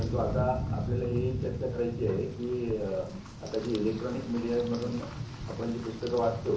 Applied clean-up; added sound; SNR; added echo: none; Rain; 4 dB; reverberation time 0.8 s.